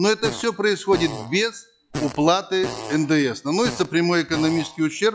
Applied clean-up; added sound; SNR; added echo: classical method log-MMSE.